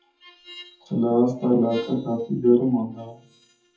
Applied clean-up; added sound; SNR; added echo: classical method WPE with log-MMSE.